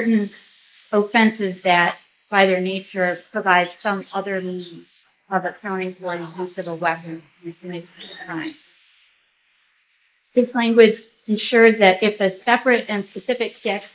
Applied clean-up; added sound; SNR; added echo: neural mask model Resemble Enhance denoiser.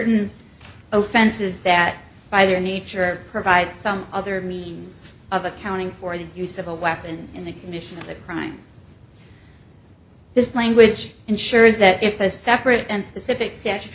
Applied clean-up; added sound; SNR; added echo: none; none; none; none.